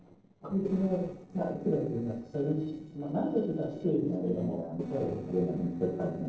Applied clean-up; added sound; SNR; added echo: neural separator model SepFormer DNS4.